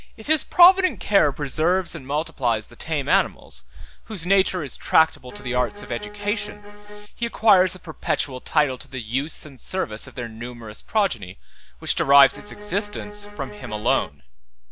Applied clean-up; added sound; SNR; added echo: none; Bowed string instrument; 15 dB; none.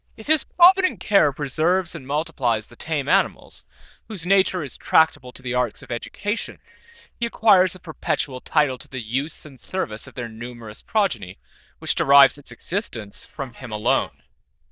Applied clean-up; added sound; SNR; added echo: neural diffusion model UNIVERSE++.